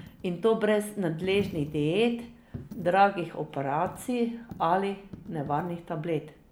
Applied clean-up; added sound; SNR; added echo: none; Coin (dropping); 18 dB; none.